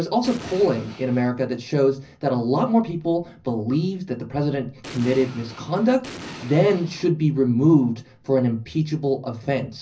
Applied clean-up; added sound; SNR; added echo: none; Explosion; 16 dB; reverberation time 0.4 s.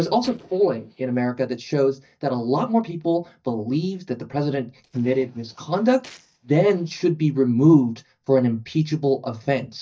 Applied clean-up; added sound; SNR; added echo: neural mask model DeepFilterNet 3.